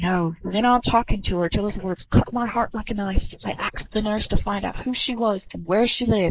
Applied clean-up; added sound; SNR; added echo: neural mask model Resemble Enhance denoiser.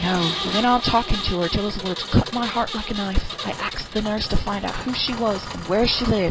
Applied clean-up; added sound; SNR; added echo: none; Engine; 8 dB; none.